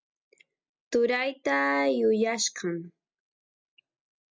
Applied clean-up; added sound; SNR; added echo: none; none; none; none.